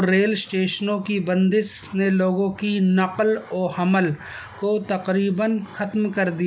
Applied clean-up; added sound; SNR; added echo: none; none; none; none.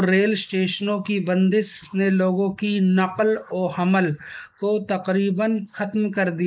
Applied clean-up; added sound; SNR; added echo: neural mask model Resemble Enhance denoiser.